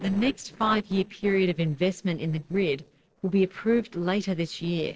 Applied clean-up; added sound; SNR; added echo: neural separator model SepFormer DNS4.